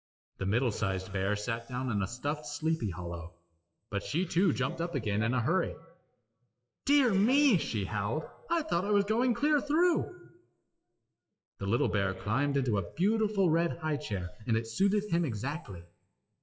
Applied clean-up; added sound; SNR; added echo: classical method WPE with log-MMSE.